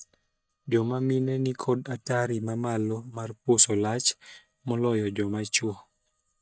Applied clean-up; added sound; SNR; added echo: neural mask model DeepFilterNet 3.